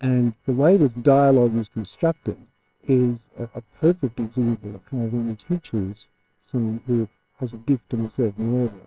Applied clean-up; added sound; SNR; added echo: neural separator model SepFormer WHAMR!.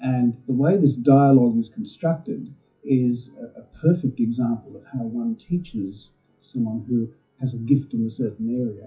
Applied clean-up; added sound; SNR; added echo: classical method WPE with log-MMSE.